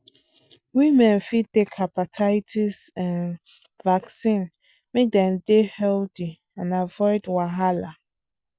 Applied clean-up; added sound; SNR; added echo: none; none; none; none.